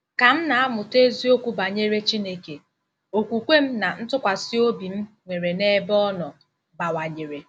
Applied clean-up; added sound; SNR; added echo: none; none; none; none.